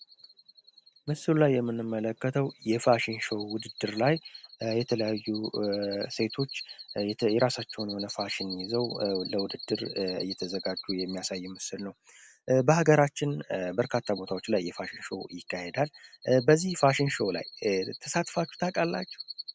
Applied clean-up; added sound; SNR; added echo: none; none; none; none.